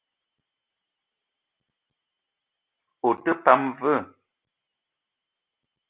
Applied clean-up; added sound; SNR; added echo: none; none; none; none.